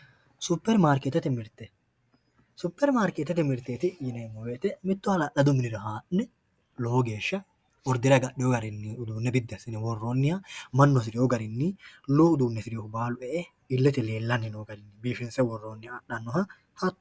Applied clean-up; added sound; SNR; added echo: none; none; none; none.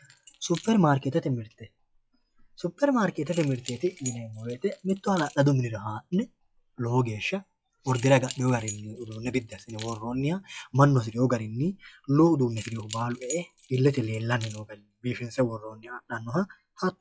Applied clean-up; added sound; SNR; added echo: classical method log-MMSE.